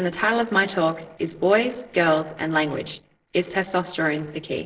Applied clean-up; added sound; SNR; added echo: neural separator model SepFormer DNS4.